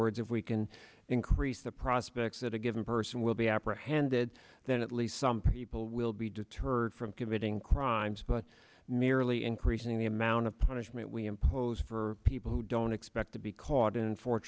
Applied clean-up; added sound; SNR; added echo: none; none; none; none.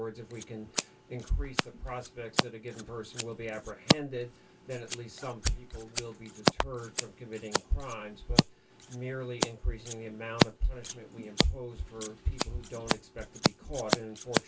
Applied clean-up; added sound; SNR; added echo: none; Scissors; -3 dB; reverberation time 0.2 s.